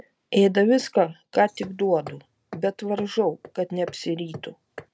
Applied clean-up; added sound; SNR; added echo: none; Hammer; 18 dB; none.